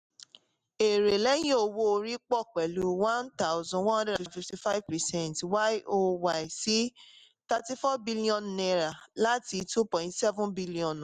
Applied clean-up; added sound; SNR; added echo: none; none; none; none.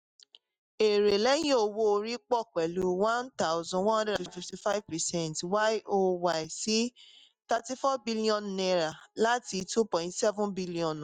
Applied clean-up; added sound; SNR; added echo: neural mask model DeepFilterNet 3.